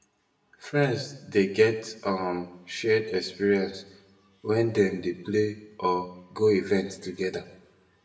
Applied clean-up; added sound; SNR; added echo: none; none; none; reverberation time 0.7 s.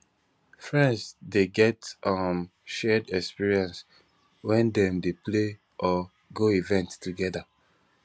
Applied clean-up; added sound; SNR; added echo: none; none; none; none.